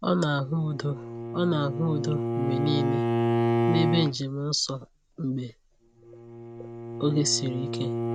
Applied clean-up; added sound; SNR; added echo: none; Bowed string instrument; 1 dB; none.